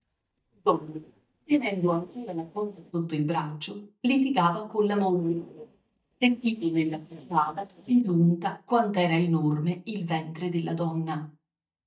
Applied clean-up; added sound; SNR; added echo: neural mask model DeepFilterNet 3.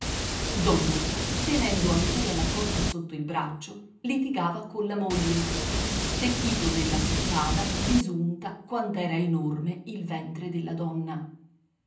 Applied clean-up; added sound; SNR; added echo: none; Water; -2 dB; reverberation time 0.6 s.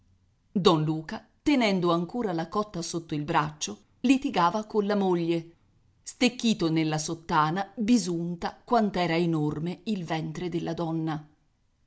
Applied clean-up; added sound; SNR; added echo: none; none; none; none.